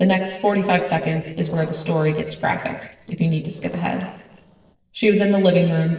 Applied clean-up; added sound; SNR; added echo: neural separator model SepFormer DNS4.